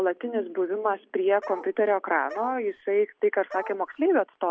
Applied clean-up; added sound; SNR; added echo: none; Bark; 15 dB; none.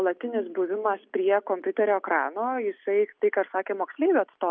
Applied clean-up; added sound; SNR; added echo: none; none; none; none.